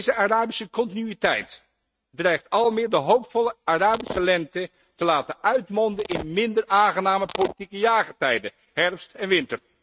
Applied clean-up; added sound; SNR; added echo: neural mask model RNNoise.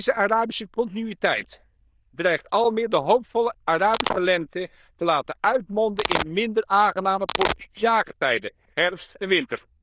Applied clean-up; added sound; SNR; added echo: neural diffusion model UNIVERSE++.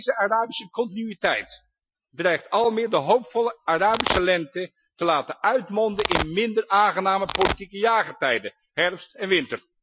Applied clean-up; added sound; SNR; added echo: classical method Wiener filter.